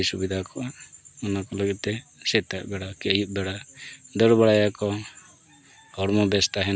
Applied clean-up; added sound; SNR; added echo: none; none; none; none.